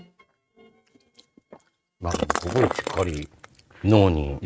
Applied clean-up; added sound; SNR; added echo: neural mask model RNNoise.